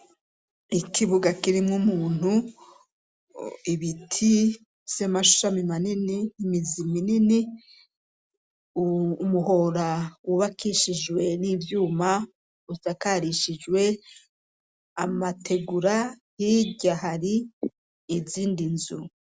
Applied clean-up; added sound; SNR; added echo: none; none; none; none.